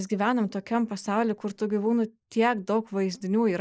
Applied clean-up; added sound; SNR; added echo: neural mask model Resemble Enhance denoiser.